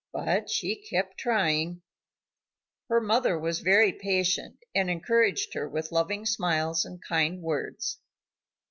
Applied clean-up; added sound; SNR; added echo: none; none; none; none.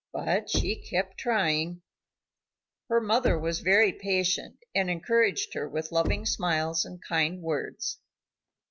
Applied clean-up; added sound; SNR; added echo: none; Knock; 10 dB; none.